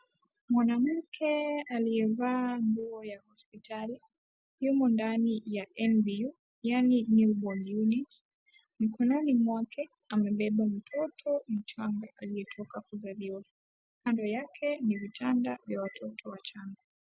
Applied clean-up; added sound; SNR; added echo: none; none; none; none.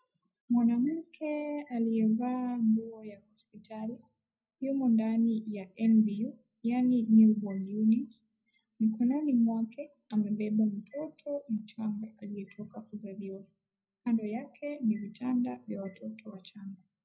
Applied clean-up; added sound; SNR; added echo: none; none; none; reverberation time 0.3 s.